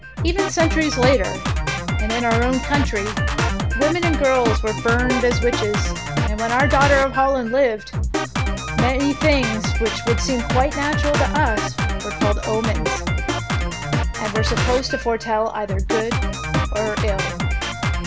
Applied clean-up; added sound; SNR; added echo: none; Drum kit; 0 dB; none.